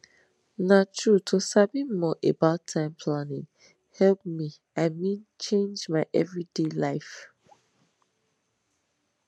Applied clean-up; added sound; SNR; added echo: none; none; none; none.